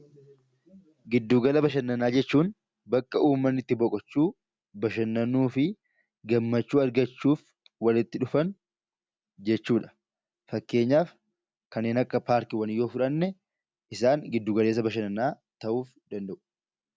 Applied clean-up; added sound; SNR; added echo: none; none; none; none.